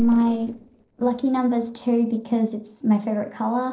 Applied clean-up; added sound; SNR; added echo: neural separator model SepFormer DNS4.